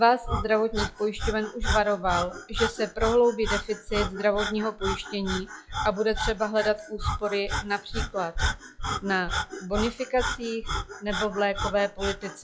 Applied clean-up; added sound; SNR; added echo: classical method log-MMSE.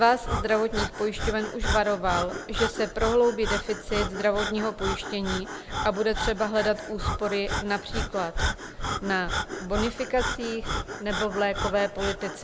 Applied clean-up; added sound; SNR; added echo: none; Breathing; 4 dB; none.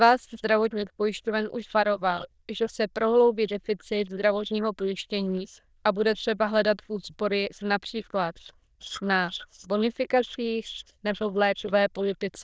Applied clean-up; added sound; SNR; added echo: neural diffusion model UNIVERSE++.